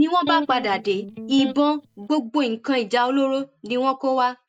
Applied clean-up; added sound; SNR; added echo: none; Electric guitar; 9 dB; none.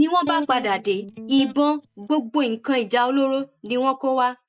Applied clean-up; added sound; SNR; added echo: neural mask model DeepFilterNet 3.